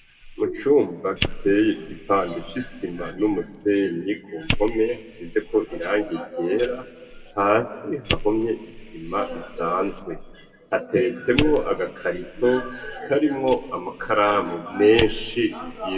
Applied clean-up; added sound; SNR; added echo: none; Fire; 10 dB; reverberation time 1.1 s.